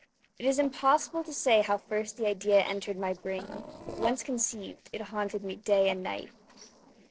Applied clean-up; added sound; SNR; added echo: neural separator model SepFormer DNS4.